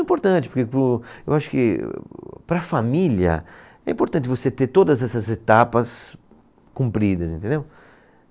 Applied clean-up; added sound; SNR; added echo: none; none; none; none.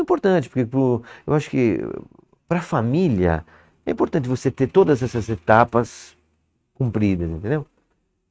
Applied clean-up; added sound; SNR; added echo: neural mask model RNNoise.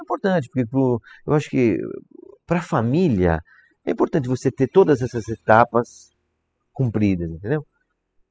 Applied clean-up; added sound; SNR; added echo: classical method spectral subtraction.